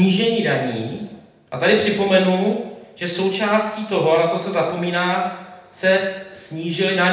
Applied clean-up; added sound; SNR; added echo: none; none; none; reverberation time 0.8 s.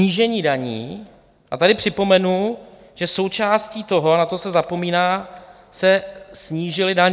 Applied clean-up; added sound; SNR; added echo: none; none; none; none.